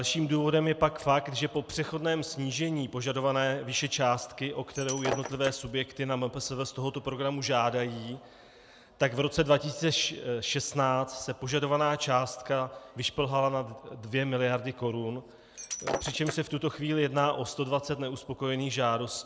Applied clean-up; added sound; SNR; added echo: none; Shatter; 9 dB; none.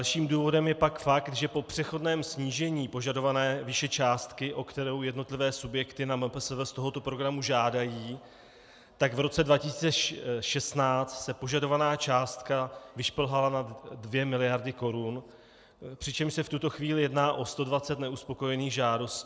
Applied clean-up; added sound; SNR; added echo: none; none; none; none.